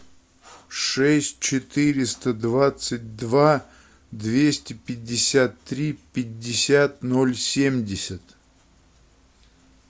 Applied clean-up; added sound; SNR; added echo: none; none; none; none.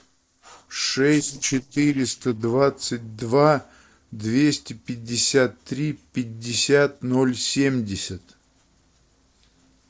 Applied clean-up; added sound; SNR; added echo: neural separator model SepFormer DNS4.